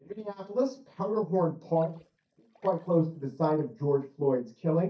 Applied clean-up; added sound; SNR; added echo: neural mask model DeepFilterNet 3.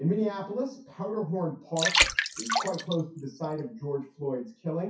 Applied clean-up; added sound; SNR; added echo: classical method WPE with log-MMSE.